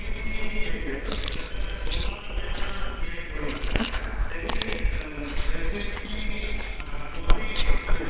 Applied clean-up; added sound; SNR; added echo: neural separator model SepFormer WHAMR!.